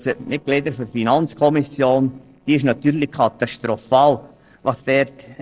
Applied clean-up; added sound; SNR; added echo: neural separator model SepFormer DNS4.